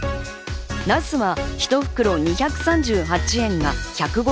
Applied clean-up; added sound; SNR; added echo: none; none; none; none.